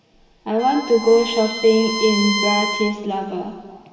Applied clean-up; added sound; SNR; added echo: none; Bowed string instrument; 8 dB; reverberation time 1.8 s.